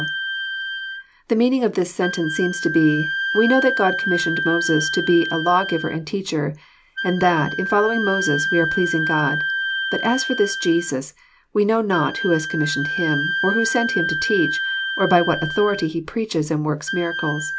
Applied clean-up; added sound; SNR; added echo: none; Wind instrument, woodwind instrument; 4 dB; none.